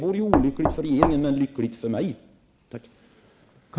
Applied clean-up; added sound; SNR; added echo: none; Knock; -1 dB; none.